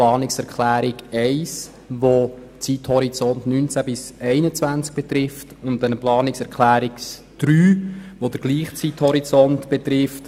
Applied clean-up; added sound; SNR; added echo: none; none; none; none.